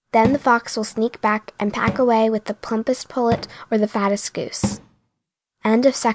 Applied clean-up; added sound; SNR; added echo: none; Cupboard open or close / Drawer open or close; 12 dB; none.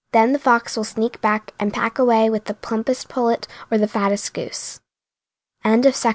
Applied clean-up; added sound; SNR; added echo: none; none; none; none.